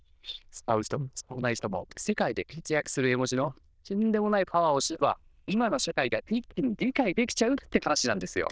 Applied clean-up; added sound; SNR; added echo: neural diffusion model UNIVERSE++.